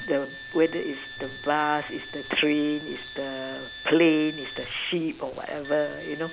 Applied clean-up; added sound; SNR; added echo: none; Wind instrument, woodwind instrument; 14 dB; none.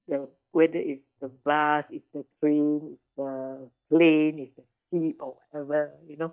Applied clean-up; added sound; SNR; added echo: neural mask model DeepFilterNet 3.